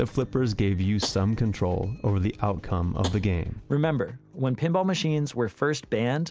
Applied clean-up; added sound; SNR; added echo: none; Tap; 16 dB; none.